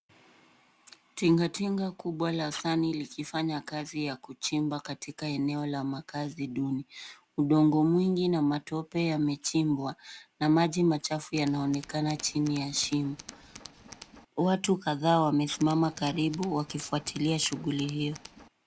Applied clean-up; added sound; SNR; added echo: none; Tools; 19 dB; none.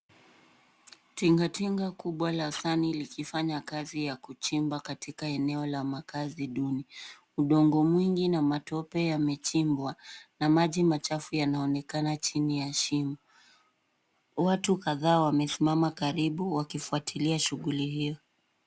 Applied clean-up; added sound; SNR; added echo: none; none; none; none.